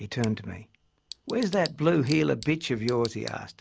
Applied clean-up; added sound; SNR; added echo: none; Tick / Bicycle; 17 dB; none.